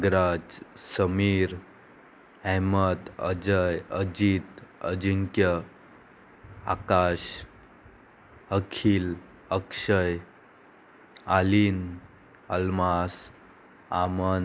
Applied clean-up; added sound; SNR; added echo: none; none; none; none.